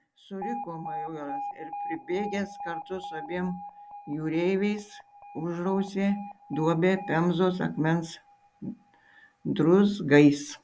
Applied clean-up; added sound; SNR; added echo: none; Alarm; 14 dB; none.